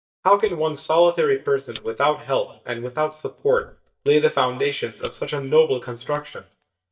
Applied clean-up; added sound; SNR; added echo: neural mask model DeepFilterNet 3.